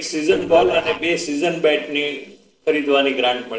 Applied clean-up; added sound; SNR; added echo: neural separator model SepFormer DNS4.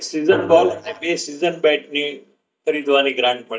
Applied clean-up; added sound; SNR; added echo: neural mask model DeepFilterNet 3.